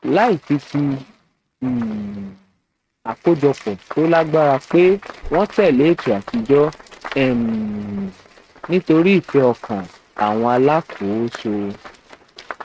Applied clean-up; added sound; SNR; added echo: neural mask model RNNoise.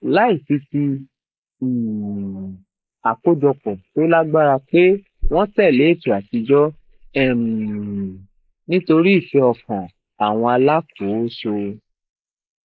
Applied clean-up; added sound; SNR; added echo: neural mask model Resemble Enhance denoiser.